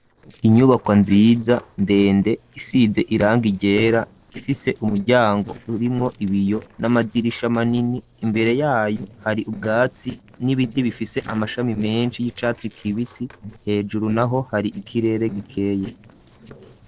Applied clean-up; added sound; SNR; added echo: neural separator model SepFormer DNS4.